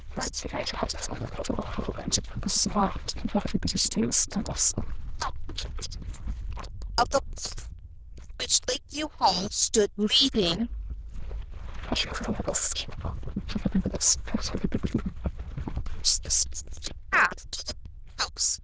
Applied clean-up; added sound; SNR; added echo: neural diffusion model UNIVERSE++.